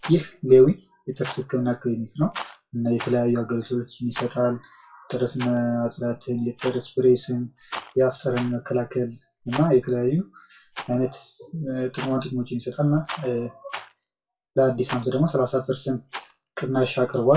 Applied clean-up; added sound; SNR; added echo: classical method WPE with log-MMSE.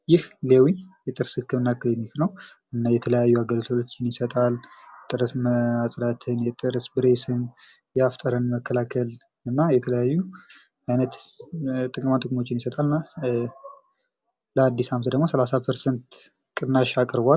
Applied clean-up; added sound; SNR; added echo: none; none; none; none.